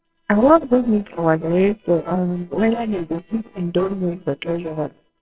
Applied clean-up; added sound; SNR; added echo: neural separator model SepFormer WHAMR!.